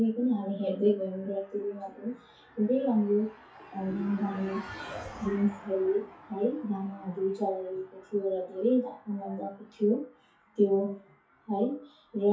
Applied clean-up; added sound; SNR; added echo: classical method WPE with log-MMSE.